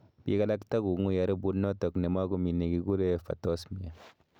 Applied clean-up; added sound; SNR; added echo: none; none; none; none.